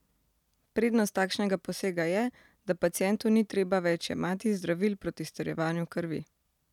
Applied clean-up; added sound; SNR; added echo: none; none; none; none.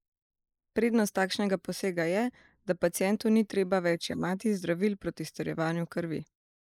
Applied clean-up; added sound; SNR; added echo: neural mask model Resemble Enhance denoiser.